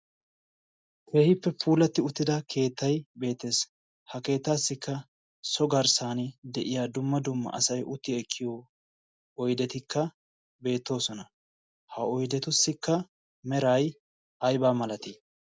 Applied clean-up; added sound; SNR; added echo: none; none; none; none.